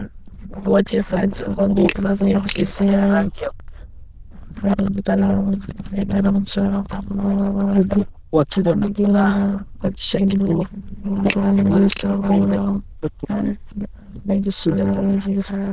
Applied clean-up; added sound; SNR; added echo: neural diffusion model UNIVERSE++.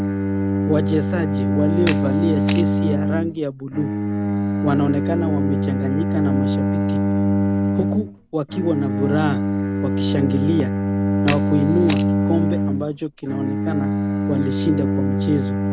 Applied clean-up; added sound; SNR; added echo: none; Camera + Bowed string instrument; -4 dB; none.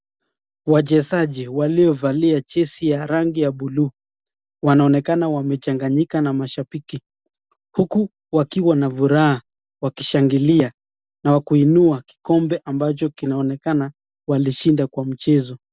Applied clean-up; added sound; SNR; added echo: none; none; none; none.